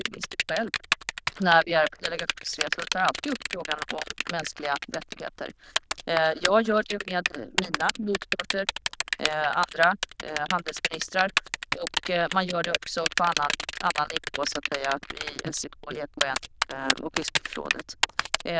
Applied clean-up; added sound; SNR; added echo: neural diffusion model UNIVERSE++.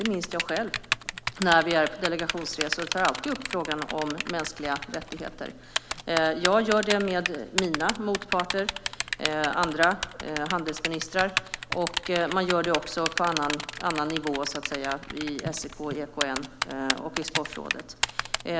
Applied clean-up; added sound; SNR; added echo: none; Typing; 5 dB; none.